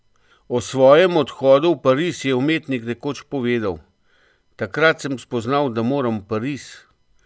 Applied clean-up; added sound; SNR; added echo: none; none; none; none.